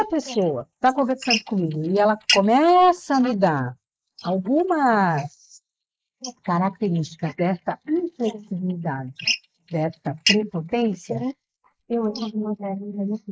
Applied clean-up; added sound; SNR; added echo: neural mask model Resemble Enhance denoiser.